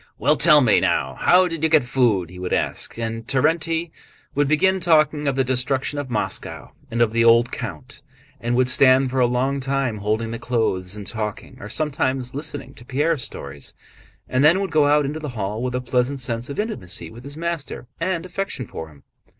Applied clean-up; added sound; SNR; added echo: none; none; none; none.